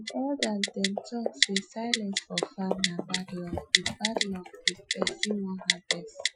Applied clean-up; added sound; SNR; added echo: classical method Wiener filter.